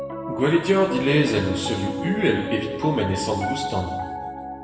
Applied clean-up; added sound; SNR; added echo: none; Piano; 6 dB; reverberation time 1.1 s.